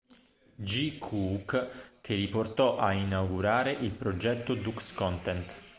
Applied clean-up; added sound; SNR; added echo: none; none; none; none.